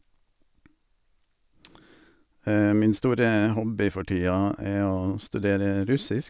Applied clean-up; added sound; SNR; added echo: none; none; none; none.